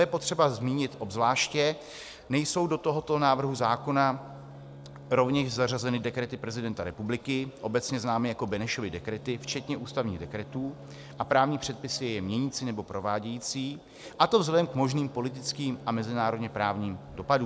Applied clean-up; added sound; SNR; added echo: none; Bowed string instrument; 19 dB; none.